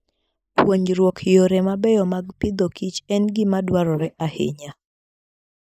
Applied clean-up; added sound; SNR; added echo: neural mask model Resemble Enhance denoiser.